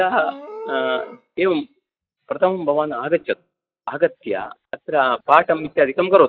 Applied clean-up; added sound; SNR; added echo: classical method log-MMSE.